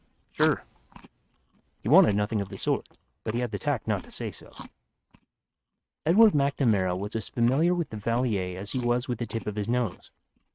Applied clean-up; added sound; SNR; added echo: neural mask model RNNoise.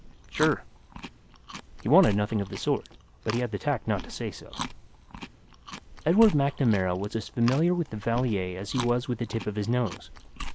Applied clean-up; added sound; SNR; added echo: none; Chewing, mastication; 12 dB; none.